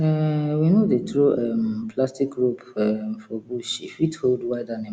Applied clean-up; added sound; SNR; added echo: none; none; none; none.